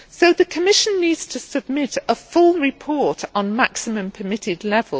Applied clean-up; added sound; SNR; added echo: none; none; none; none.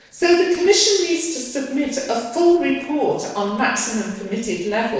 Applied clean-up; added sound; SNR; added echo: neural separator model SepFormer DNS4.